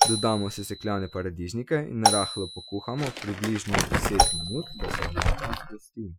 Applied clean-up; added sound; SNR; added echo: classical method Wiener filter.